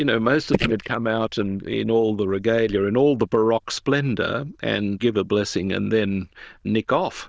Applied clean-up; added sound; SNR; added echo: neural diffusion model UNIVERSE++.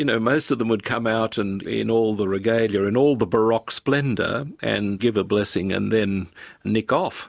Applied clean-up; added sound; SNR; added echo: none; none; none; none.